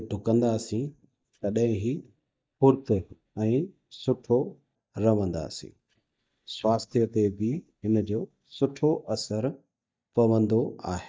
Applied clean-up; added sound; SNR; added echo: neural mask model DeepFilterNet 3.